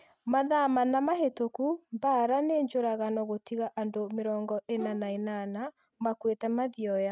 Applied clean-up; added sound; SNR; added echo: neural mask model RNNoise.